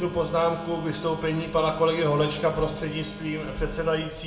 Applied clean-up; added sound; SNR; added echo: none; Telephone; 13 dB; reverberation time 1.0 s.